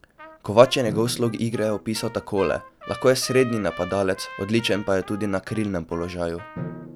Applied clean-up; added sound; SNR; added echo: none; Drum + Trumpet; 15 dB; none.